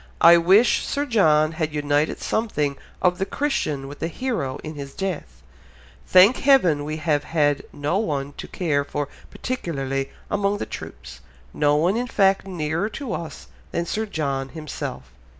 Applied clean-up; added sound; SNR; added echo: none; none; none; none.